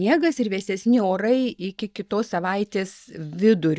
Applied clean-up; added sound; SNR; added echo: neural mask model DeepFilterNet 3.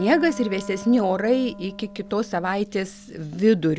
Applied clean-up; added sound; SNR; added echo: none; Wind instrument, woodwind instrument; 17 dB; none.